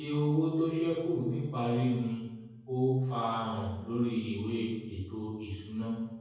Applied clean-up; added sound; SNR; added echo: none; none; none; reverberation time 1.3 s.